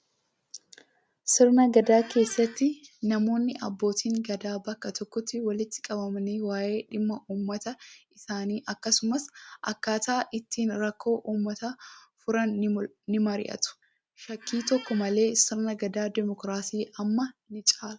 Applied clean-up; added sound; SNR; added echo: none; Squeak; 17 dB; none.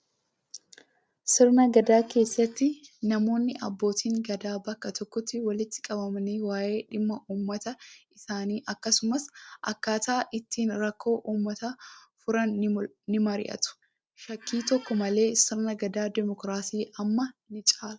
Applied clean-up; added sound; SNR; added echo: neural separator model SepFormer DNS4.